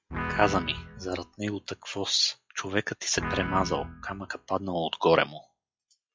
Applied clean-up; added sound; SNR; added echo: classical method log-MMSE.